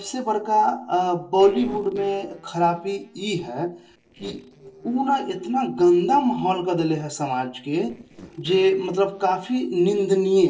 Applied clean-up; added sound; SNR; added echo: neural separator model SepFormer DNS4.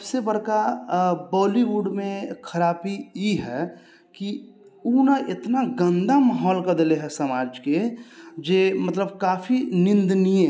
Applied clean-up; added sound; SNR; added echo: none; none; none; none.